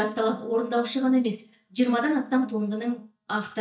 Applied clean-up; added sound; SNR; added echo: neural mask model DeepFilterNet 3.